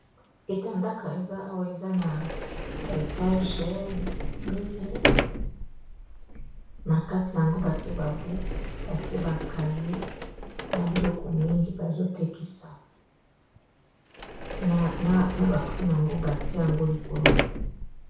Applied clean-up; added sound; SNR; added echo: none; Sliding door; 3 dB; reverberation time 0.6 s.